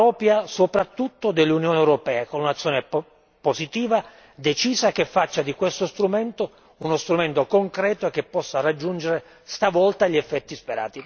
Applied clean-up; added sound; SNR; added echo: none; none; none; none.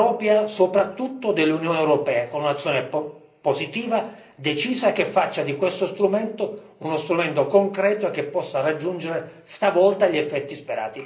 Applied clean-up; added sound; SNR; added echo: none; none; none; reverberation time 0.5 s.